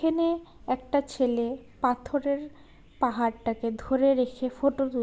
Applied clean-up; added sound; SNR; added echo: none; none; none; none.